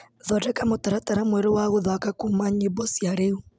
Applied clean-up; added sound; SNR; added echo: none; none; none; none.